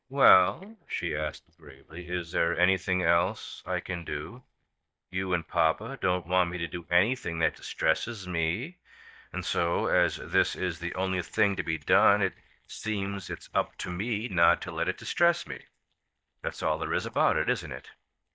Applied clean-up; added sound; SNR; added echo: neural mask model DeepFilterNet 3.